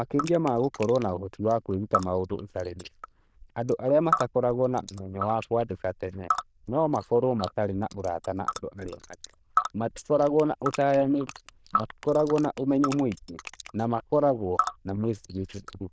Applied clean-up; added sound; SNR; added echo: neural diffusion model UNIVERSE++.